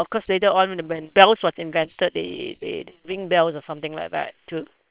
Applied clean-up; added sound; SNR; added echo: neural separator model SepFormer WHAM!.